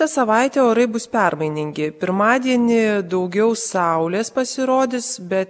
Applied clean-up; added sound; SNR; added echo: none; none; none; none.